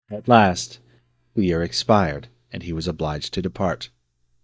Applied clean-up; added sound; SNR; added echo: neural mask model DeepFilterNet 3.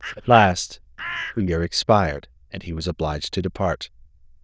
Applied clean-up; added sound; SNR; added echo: neural diffusion model UNIVERSE++.